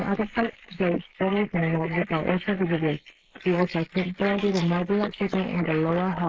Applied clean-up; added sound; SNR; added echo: neural mask model Resemble Enhance denoiser.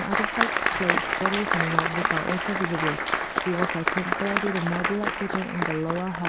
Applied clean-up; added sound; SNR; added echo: none; Applause; -3 dB; none.